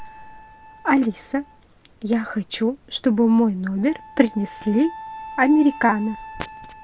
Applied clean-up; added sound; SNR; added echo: none; Wind instrument, woodwind instrument; 19 dB; none.